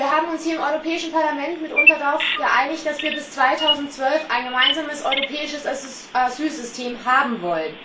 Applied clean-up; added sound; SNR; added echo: none; Bird vocalization, bird call, bird song; 4 dB; reverberation time 0.3 s.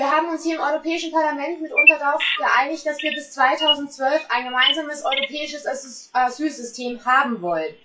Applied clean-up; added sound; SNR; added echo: classical method WPE with log-MMSE.